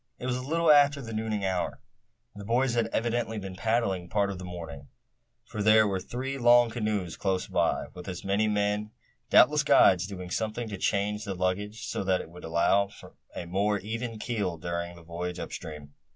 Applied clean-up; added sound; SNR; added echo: none; none; none; none.